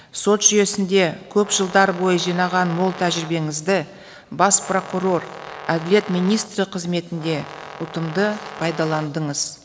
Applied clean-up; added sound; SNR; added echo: none; Brass instrument; 15 dB; none.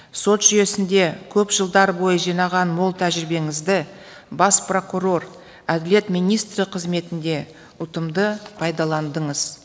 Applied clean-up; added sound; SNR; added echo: none; none; none; none.